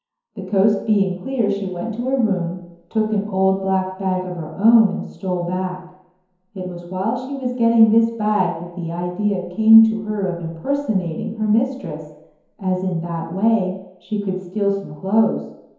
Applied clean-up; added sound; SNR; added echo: none; none; none; reverberation time 0.9 s.